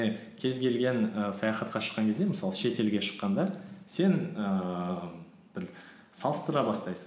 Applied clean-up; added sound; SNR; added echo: none; none; none; none.